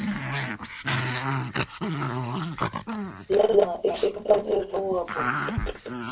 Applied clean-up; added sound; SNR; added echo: none; Growling; 3 dB; reverberation time 0.1 s.